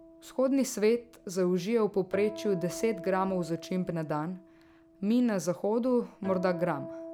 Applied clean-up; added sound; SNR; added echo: none; Acoustic guitar; 15 dB; none.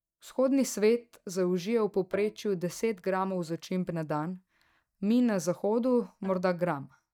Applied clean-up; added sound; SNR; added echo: neural mask model DeepFilterNet 3.